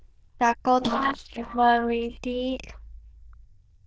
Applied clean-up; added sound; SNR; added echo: neural diffusion model UNIVERSE++.